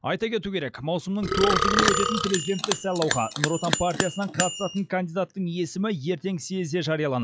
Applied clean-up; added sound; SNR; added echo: classical method log-MMSE.